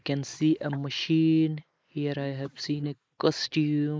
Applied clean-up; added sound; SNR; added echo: neural mask model Resemble Enhance denoiser.